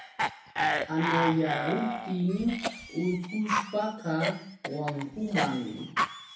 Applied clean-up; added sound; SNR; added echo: none; Cough; 2 dB; reverberation time 0.6 s.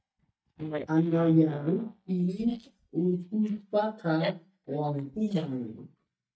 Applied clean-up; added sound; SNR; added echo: neural mask model DeepFilterNet 3.